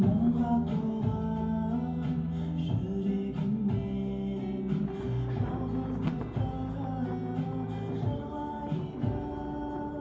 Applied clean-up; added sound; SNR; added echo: none; Thunder; 15 dB; reverberation time 0.9 s.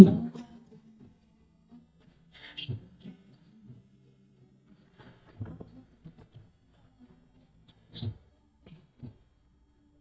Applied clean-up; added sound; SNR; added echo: neural mask model DeepFilterNet 3.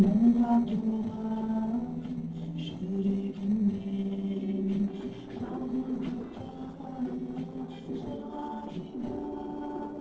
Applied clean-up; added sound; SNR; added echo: neural separator model SepFormer DNS4.